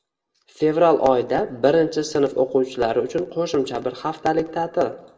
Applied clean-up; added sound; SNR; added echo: none; none; none; reverberation time 0.7 s.